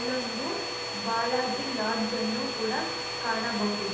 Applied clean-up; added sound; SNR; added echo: none; Domestic sounds, home sounds; 2 dB; reverberation time 0.9 s.